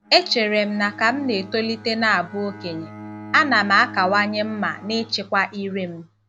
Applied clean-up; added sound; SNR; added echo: none; Bowed string instrument; 17 dB; none.